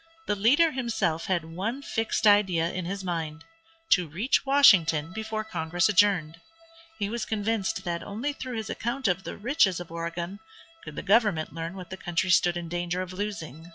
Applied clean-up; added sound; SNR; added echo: classical method log-MMSE.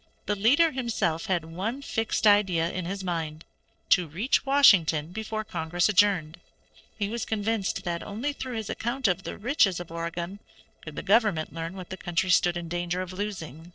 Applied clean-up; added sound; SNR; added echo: neural separator model SepFormer DNS4.